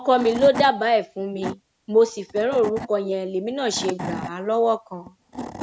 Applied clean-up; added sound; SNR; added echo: none; Wood / Tools; 12 dB; none.